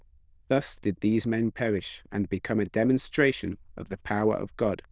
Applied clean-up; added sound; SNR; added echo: neural diffusion model UNIVERSE++.